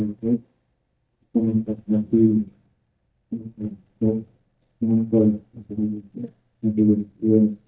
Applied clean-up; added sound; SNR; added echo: neural mask model DeepFilterNet 3.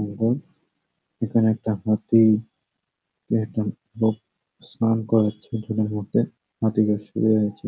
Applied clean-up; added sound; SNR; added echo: none; none; none; none.